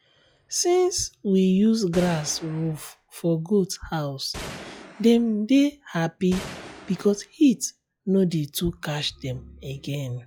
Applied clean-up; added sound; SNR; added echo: classical method log-MMSE.